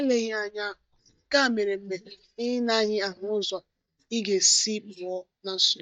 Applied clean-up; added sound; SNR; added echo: neural mask model DeepFilterNet 3.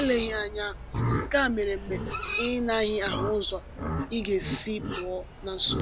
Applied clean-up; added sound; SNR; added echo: none; Livestock, farm animals, working animals; 5 dB; none.